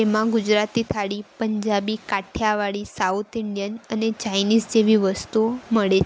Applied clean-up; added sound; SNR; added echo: none; none; none; none.